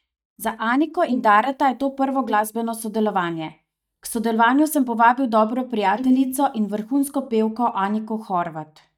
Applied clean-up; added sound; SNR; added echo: neural mask model DeepFilterNet 3.